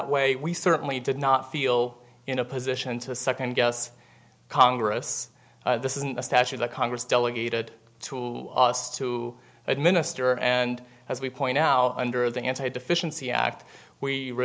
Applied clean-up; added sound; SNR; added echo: none; none; none; none.